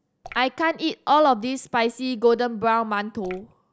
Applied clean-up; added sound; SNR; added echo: none; Drip / Water; 19 dB; none.